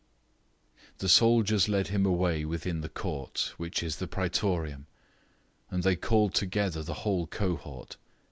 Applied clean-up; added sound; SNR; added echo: none; none; none; none.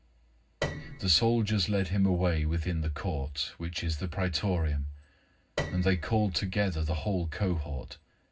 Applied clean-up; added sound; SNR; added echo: none; Piano; 11 dB; reverberation time 0.4 s.